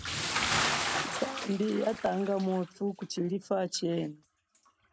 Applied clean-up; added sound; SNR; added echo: none; Bathtub (filling or washing) / Splash, splatter; 3 dB; none.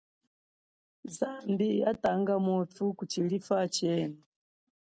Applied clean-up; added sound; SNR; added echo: none; none; none; none.